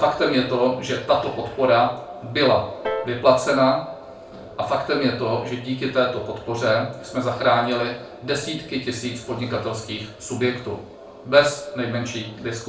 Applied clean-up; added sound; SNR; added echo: none; Piano; 12 dB; reverberation time 0.3 s.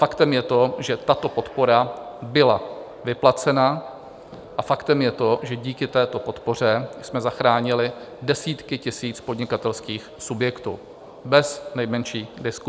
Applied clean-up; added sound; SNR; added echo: none; none; none; none.